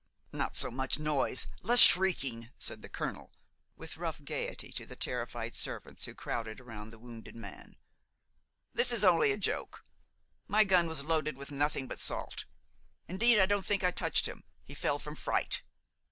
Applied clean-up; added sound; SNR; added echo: none; none; none; none.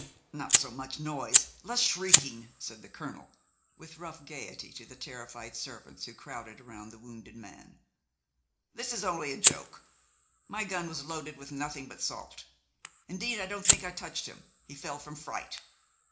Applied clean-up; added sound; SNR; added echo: none; Fire; -5 dB; reverberation time 0.4 s.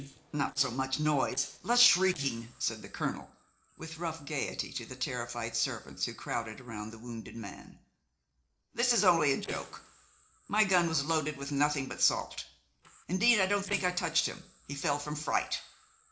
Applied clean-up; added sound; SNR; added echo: neural separator model SepFormer DNS4.